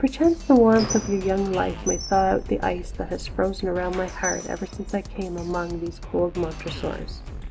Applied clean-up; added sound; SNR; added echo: none; Drum kit + Squeak; 10 dB; none.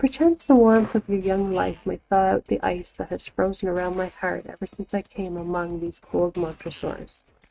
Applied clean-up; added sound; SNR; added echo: neural mask model RNNoise.